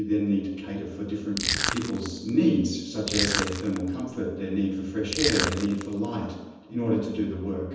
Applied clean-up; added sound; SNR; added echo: none; Crushing; 3 dB; reverberation time 1.1 s.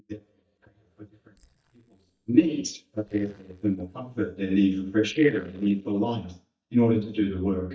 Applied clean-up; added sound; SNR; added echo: neural mask model DeepFilterNet 3.